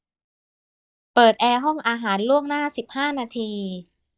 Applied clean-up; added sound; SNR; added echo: neural mask model DeepFilterNet 3.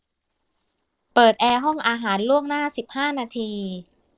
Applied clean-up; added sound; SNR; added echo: neural separator model SepFormer DNS4.